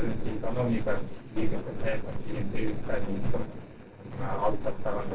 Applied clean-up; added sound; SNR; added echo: neural separator model SepFormer DNS4.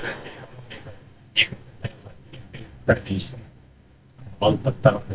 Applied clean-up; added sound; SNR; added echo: neural mask model DeepFilterNet 3.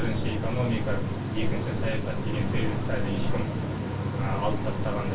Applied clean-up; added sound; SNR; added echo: none; Cricket; 3 dB; reverberation time 0.2 s.